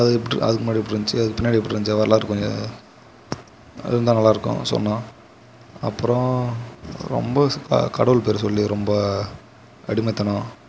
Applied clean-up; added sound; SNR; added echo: none; none; none; none.